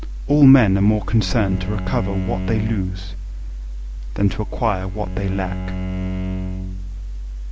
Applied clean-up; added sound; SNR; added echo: none; Bowed string instrument; 9 dB; none.